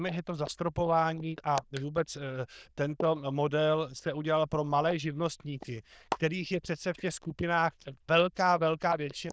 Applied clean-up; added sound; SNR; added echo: neural diffusion model UNIVERSE++.